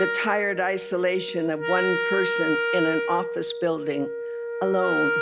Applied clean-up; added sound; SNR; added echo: none; Wind instrument, woodwind instrument; 2 dB; none.